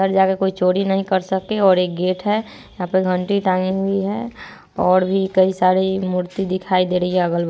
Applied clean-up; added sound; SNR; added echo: none; none; none; none.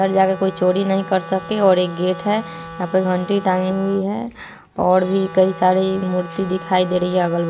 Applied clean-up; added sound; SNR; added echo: none; Wind instrument, woodwind instrument; 15 dB; none.